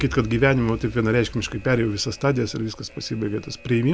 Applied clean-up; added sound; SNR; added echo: none; Alarm; 17 dB; none.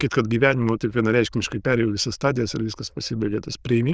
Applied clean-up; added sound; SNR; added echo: neural diffusion model UNIVERSE++.